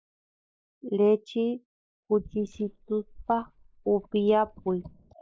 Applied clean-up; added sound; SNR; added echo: neural mask model Resemble Enhance denoiser.